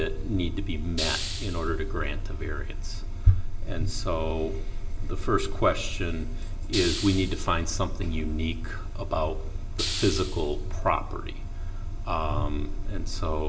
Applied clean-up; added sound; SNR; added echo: none; Hiss; 10 dB; reverberation time 1.8 s.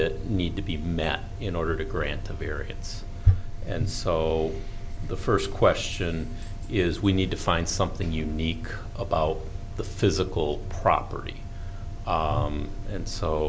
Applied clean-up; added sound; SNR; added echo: none; none; none; none.